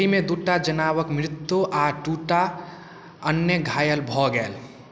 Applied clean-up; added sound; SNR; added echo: none; none; none; none.